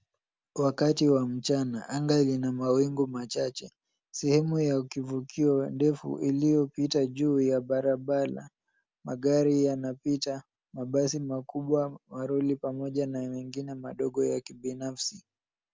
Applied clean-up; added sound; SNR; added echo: none; none; none; none.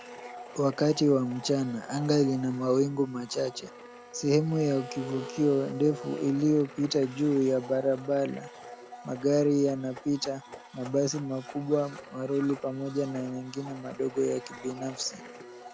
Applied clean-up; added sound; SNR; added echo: none; Domestic sounds, home sounds; 16 dB; none.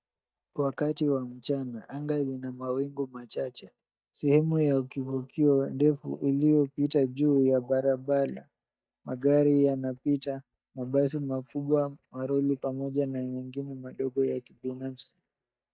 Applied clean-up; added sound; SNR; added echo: neural mask model DeepFilterNet 3.